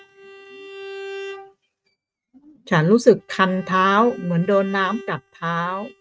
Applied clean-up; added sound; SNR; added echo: neural mask model RNNoise.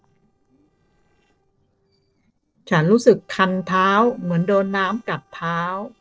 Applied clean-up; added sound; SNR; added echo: neural separator model SepFormer DNS4.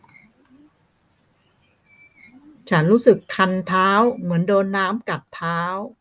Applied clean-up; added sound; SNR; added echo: none; none; none; none.